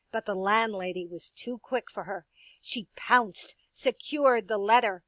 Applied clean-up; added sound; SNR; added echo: none; none; none; none.